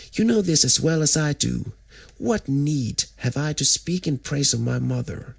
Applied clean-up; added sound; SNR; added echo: none; none; none; none.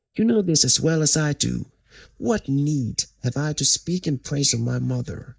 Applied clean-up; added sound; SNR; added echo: neural mask model DeepFilterNet 3.